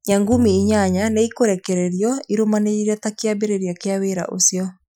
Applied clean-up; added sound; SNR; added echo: classical method Wiener filter.